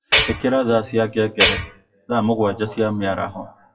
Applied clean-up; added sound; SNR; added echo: classical method WPE with log-MMSE.